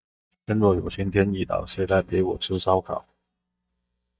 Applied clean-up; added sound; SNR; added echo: neural mask model DeepFilterNet 3.